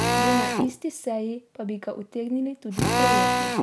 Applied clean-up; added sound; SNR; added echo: none; Drill; -4 dB; none.